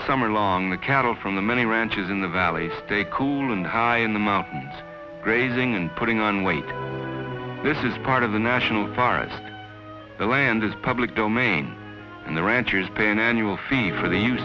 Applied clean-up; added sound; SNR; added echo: none; none; none; none.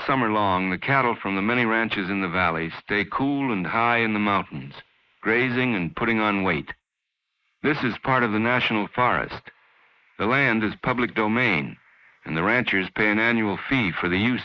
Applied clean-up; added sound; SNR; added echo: neural mask model Resemble Enhance denoiser.